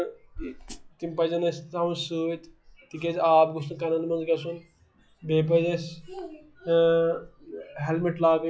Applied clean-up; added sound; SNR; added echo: classical method log-MMSE.